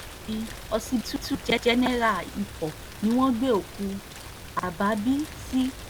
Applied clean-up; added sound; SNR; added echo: none; Rain; 13 dB; none.